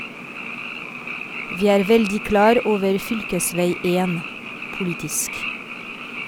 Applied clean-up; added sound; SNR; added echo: none; Frog; 9 dB; none.